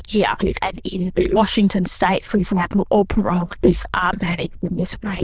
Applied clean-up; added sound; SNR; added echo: neural diffusion model UNIVERSE++.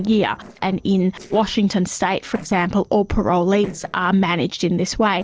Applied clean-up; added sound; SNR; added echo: neural separator model SepFormer DNS4.